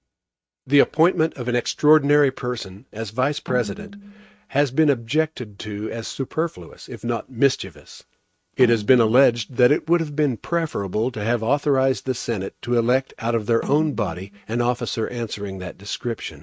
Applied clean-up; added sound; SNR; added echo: neural mask model RNNoise.